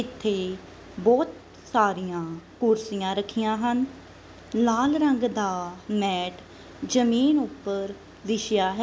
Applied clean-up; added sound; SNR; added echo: none; none; none; none.